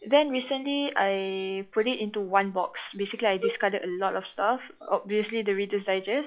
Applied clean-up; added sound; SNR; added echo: classical method log-MMSE.